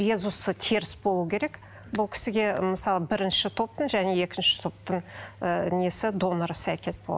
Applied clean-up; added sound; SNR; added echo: none; none; none; none.